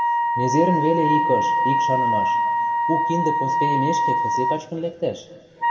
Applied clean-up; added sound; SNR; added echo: none; Wind instrument, woodwind instrument; -4 dB; reverberation time 1.8 s.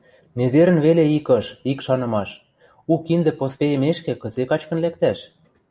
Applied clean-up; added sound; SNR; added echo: none; none; none; none.